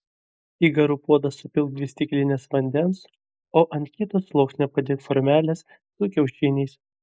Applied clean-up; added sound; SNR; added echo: neural mask model Resemble Enhance denoiser.